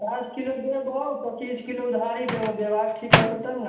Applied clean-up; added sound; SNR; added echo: none; Microwave oven; 1 dB; reverberation time 0.8 s.